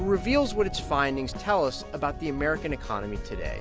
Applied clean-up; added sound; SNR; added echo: none; Wind; 11 dB; none.